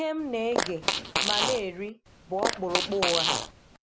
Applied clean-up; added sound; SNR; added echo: none; Fart; -2 dB; none.